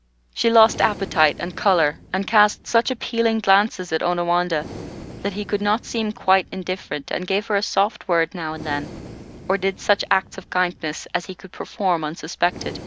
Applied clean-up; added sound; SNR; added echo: none; Breathing; 18 dB; none.